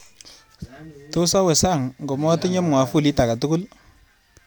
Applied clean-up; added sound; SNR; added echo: none; none; none; none.